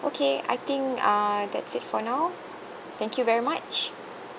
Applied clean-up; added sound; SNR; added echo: none; none; none; none.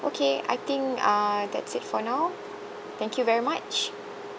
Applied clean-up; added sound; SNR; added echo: none; Wind instrument, woodwind instrument; 16 dB; none.